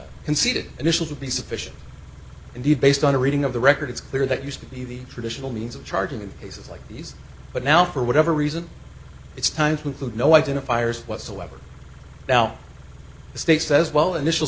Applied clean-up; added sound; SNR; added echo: none; Idling / Car; 18 dB; none.